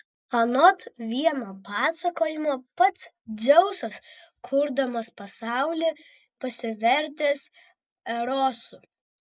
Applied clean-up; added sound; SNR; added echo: none; none; none; none.